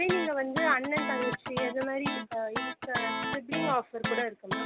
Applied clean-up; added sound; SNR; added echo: none; Guitar; 2 dB; none.